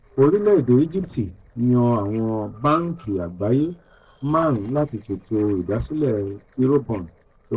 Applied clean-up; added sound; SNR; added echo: neural separator model SepFormer DNS4.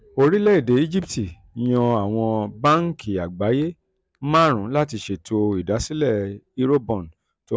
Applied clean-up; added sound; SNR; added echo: none; none; none; none.